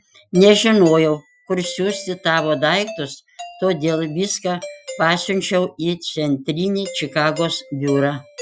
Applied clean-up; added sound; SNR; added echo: classical method Wiener filter.